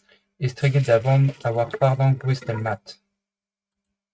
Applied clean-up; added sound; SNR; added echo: neural mask model RNNoise.